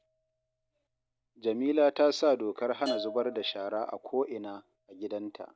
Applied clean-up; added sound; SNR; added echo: none; Bell / Percussion; 15 dB; none.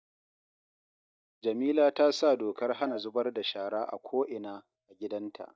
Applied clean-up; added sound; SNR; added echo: neural mask model DeepFilterNet 3.